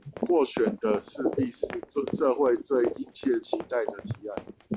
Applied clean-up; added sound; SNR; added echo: none; Run; 15 dB; none.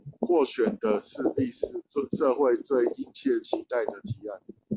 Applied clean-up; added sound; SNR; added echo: none; none; none; none.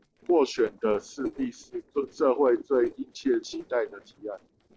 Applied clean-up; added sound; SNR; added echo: neural separator model SepFormer DNS4.